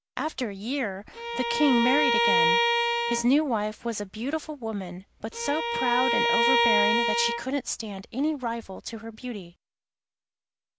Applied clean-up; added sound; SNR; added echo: none; Bowed string instrument; -4 dB; none.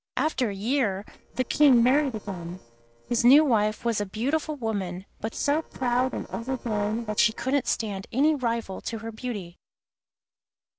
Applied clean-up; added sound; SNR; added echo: neural separator model SepFormer DNS4.